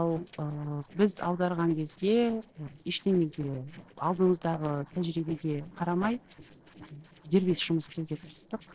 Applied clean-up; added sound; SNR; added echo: neural separator model SepFormer DNS4.